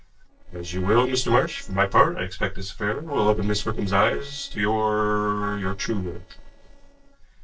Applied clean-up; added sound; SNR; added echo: neural separator model SepFormer DNS4.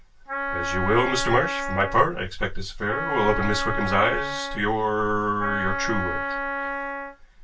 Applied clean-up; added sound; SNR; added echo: none; Wind instrument, woodwind instrument; 4 dB; reverberation time 0.2 s.